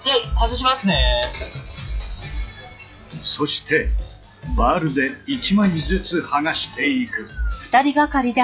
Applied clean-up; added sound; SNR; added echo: classical method log-MMSE.